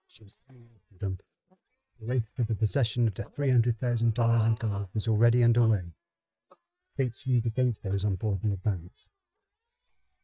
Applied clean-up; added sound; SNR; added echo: neural mask model DeepFilterNet 3.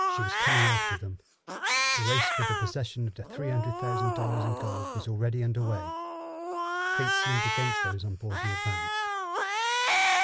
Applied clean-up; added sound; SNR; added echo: none; Cat; -3 dB; none.